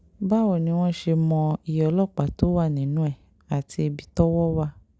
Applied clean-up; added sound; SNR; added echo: none; none; none; none.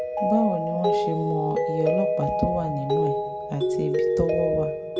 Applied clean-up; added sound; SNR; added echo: none; Mallet percussion; -3 dB; reverberation time 1.1 s.